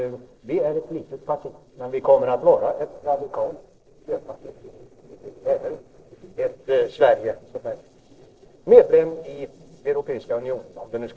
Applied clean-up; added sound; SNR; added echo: neural separator model SepFormer DNS4.